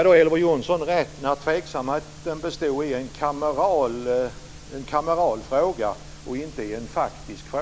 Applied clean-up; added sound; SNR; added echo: none; none; none; none.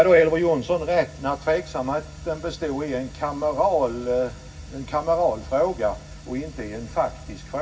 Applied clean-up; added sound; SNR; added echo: none; none; none; reverberation time 0.4 s.